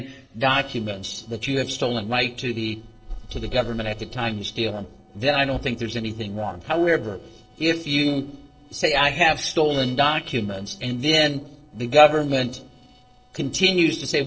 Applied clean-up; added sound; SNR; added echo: neural separator model SepFormer DNS4.